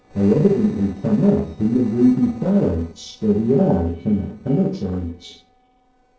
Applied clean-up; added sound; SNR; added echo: neural separator model SepFormer DNS4.